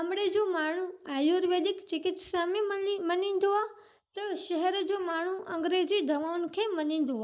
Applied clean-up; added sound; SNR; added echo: neural mask model Resemble Enhance denoiser.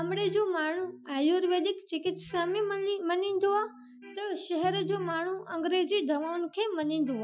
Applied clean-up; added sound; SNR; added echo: classical method Wiener filter.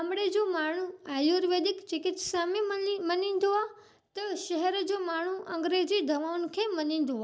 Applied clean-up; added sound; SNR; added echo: none; none; none; none.